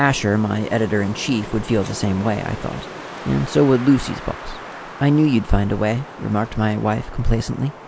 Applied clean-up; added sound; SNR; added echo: none; Wind; 14 dB; none.